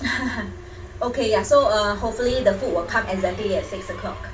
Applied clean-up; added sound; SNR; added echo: none; Race car, auto racing / Accelerating, revving, vroom; 18 dB; reverberation time 0.2 s.